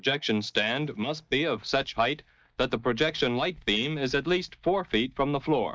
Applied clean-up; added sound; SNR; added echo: neural mask model DeepFilterNet 3.